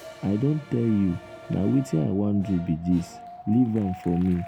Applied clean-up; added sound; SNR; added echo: none; Wind + Applause; 18 dB; none.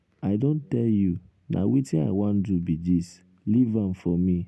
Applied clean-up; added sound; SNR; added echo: none; none; none; none.